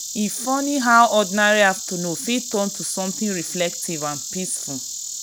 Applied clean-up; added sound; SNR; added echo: none; Insect; 9 dB; none.